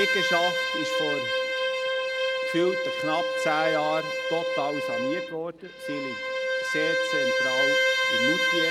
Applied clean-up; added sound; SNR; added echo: none; Bowed string instrument; -5 dB; none.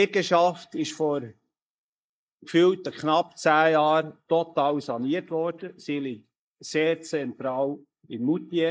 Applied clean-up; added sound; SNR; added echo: neural mask model Resemble Enhance denoiser.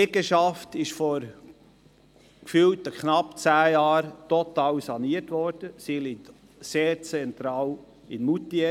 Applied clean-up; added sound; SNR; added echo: none; none; none; none.